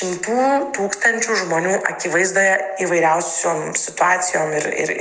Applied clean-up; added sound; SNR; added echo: neural mask model Resemble Enhance denoiser.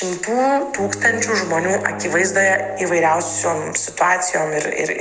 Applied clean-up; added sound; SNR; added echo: none; Bowed string instrument; 15 dB; none.